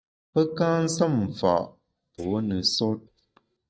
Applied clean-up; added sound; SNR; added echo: neural mask model DeepFilterNet 3.